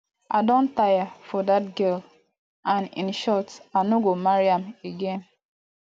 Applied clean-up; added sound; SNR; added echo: none; none; none; none.